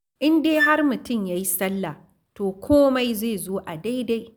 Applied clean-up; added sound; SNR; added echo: none; Wind instrument, woodwind instrument; 6 dB; none.